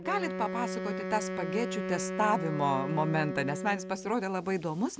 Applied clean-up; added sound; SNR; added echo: none; Wind instrument, woodwind instrument; 5 dB; none.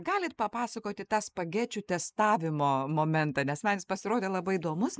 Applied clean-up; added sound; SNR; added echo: neural mask model Resemble Enhance denoiser.